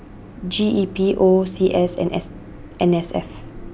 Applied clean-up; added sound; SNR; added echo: none; none; none; none.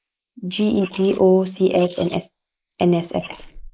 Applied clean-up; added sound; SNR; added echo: neural mask model Resemble Enhance denoiser.